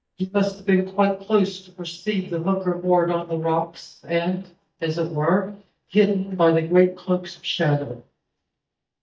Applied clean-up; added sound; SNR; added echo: neural mask model DeepFilterNet 3.